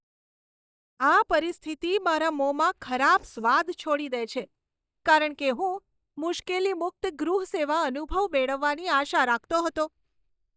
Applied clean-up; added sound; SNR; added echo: neural mask model DeepFilterNet 3.